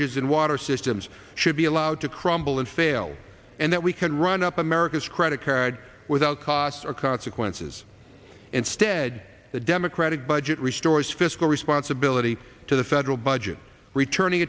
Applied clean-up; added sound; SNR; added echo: none; none; none; none.